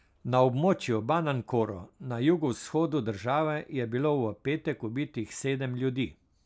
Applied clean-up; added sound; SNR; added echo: none; none; none; none.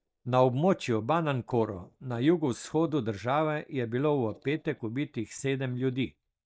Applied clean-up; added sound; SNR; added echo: neural mask model DeepFilterNet 3.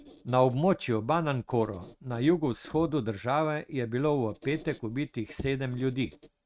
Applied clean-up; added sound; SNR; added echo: neural mask model RNNoise.